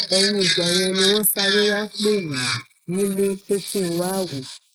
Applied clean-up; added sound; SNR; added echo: neural mask model Resemble Enhance denoiser.